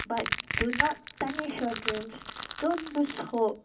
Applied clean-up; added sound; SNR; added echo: none; Crushing; 4 dB; reverberation time 0.4 s.